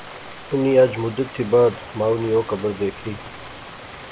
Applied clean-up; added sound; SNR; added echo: none; Rain; 16 dB; none.